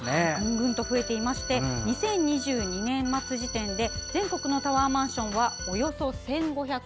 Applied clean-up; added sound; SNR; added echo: none; Organ; 10 dB; none.